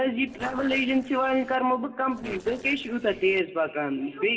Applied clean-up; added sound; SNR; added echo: neural separator model SepFormer DNS4.